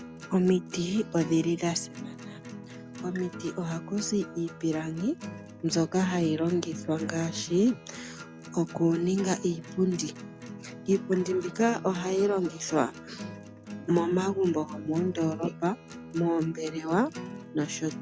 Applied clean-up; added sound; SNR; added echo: none; Acoustic guitar; 13 dB; none.